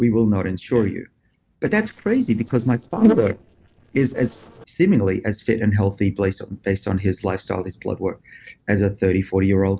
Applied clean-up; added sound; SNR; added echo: neural separator model SepFormer DNS4.